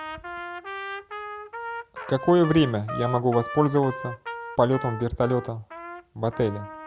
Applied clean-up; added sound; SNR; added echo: none; Trumpet; 11 dB; none.